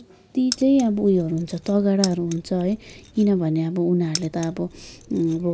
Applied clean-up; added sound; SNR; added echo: none; Keys jangling; 15 dB; none.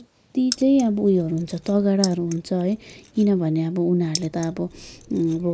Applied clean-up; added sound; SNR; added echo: neural mask model Resemble Enhance denoiser.